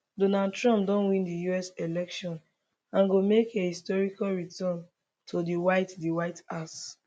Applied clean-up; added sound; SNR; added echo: none; none; none; none.